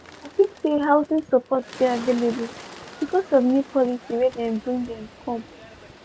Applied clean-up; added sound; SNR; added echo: none; Bird; 19 dB; none.